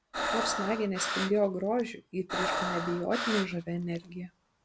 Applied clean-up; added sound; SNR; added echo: none; Breathing; 3 dB; none.